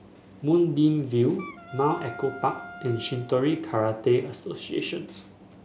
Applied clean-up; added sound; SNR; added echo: none; Wind instrument, woodwind instrument; 18 dB; none.